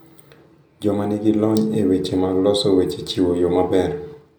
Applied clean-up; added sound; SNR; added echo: none; none; none; none.